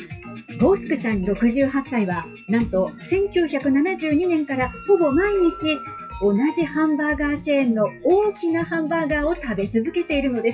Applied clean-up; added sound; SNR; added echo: classical method WPE with log-MMSE.